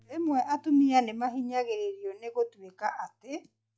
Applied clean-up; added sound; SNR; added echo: classical method log-MMSE.